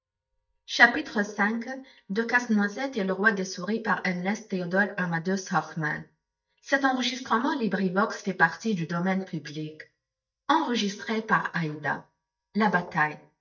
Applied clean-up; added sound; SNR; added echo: neural mask model DeepFilterNet 3.